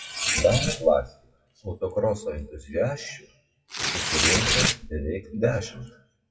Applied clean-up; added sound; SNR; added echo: classical method WPE with log-MMSE.